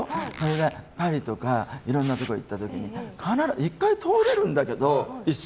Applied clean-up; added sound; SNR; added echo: none; Zipper (clothing); 16 dB; none.